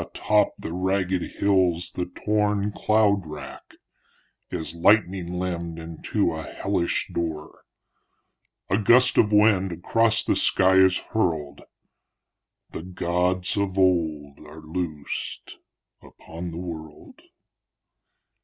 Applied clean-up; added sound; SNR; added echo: none; none; none; none.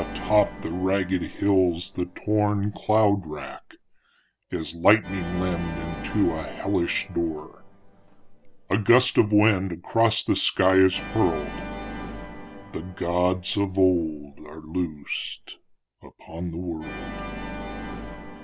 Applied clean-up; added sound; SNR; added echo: none; Organ; 13 dB; none.